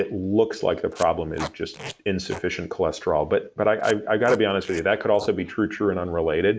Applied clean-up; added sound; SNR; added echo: neural mask model Resemble Enhance denoiser.